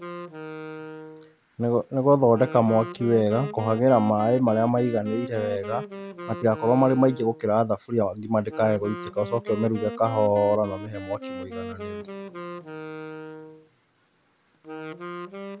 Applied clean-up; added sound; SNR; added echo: none; Wind instrument, woodwind instrument; 13 dB; none.